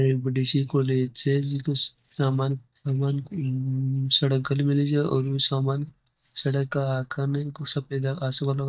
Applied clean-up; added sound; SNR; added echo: neural mask model DeepFilterNet 3.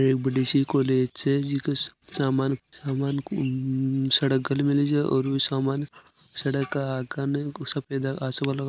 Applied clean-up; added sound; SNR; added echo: none; none; none; none.